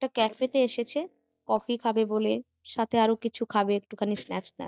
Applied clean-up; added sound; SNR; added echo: neural mask model DeepFilterNet 3.